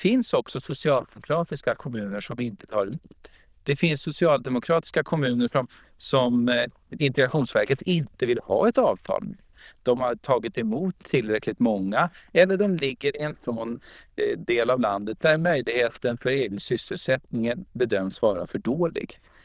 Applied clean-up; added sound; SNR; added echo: neural diffusion model UNIVERSE++.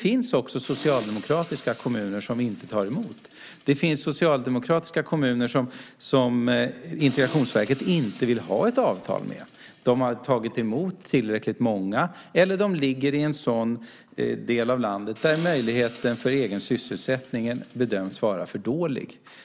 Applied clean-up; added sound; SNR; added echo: none; Accelerating, revving, vroom; 19 dB; none.